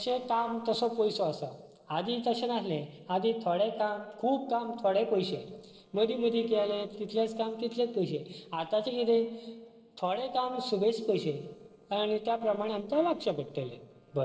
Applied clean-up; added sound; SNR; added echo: neural separator model SepFormer DNS4.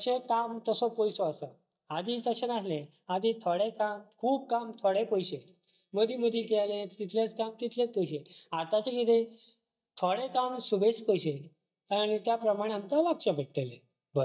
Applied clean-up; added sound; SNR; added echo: neural mask model DeepFilterNet 3.